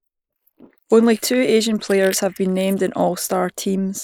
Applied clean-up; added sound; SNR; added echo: neural mask model Resemble Enhance denoiser.